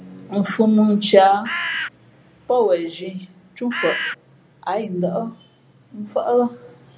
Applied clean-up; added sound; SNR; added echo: none; Bird; 3 dB; none.